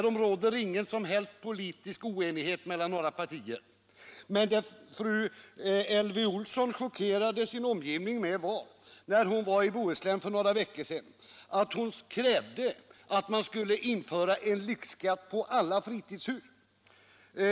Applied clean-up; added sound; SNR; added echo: none; none; none; none.